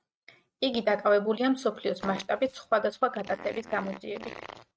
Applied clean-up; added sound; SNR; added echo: neural mask model RNNoise.